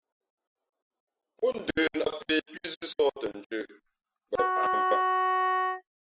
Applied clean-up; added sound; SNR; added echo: classical method Wiener filter.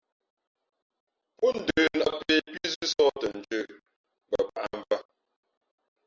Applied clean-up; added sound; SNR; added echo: none; none; none; none.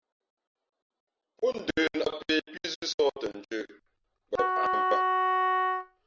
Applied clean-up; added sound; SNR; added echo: none; Wind instrument, woodwind instrument; -5 dB; none.